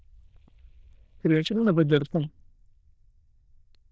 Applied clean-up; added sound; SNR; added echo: neural diffusion model UNIVERSE++.